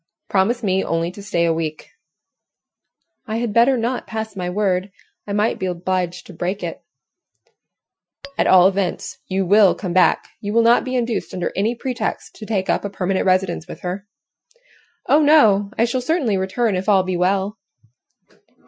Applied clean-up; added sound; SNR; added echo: classical method Wiener filter.